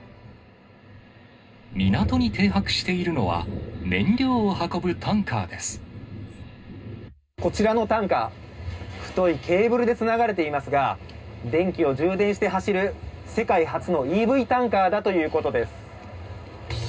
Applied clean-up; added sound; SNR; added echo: none; none; none; reverberation time 0.2 s.